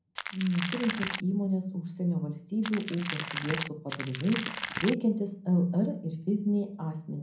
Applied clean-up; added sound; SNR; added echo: none; Crackle; 5 dB; reverberation time 0.5 s.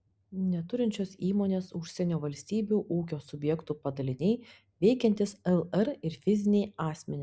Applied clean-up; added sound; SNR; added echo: none; none; none; none.